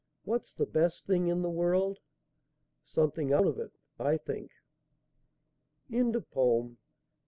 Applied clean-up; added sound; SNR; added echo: none; none; none; none.